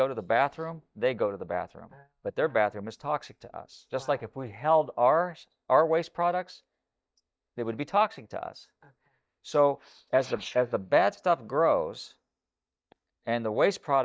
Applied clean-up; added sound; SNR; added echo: neural mask model DeepFilterNet 3.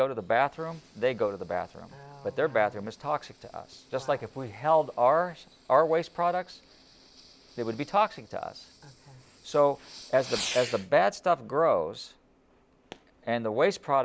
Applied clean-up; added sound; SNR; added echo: none; Fireworks; 19 dB; none.